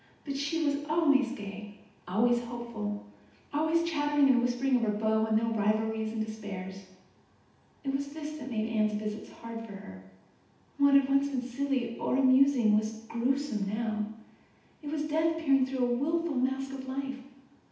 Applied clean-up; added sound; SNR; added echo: none; none; none; reverberation time 0.8 s.